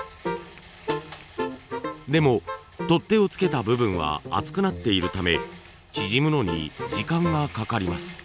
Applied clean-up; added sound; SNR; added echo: none; Rattle; 19 dB; none.